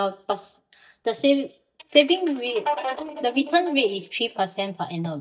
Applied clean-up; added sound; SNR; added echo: neural mask model DeepFilterNet 3.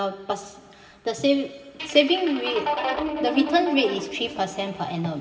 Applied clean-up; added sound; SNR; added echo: none; Guitar; 5 dB; reverberation time 1.9 s.